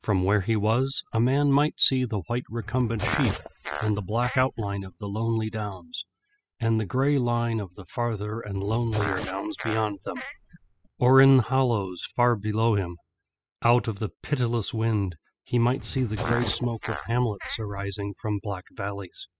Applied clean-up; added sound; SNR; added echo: classical method spectral subtraction.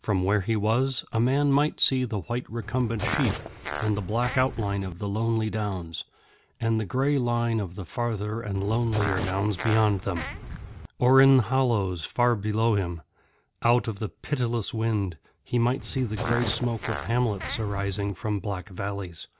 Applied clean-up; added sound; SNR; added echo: none; Fart; 8 dB; none.